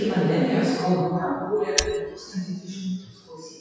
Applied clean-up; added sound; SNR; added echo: classical method WPE with log-MMSE.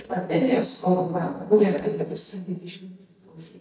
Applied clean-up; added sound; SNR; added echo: neural mask model DeepFilterNet 3.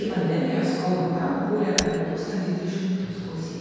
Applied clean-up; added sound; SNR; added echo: none; Shatter; 4 dB; reverberation time 2.2 s.